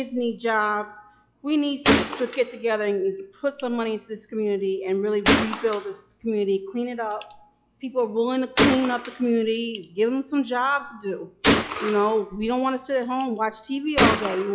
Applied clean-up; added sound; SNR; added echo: classical method log-MMSE.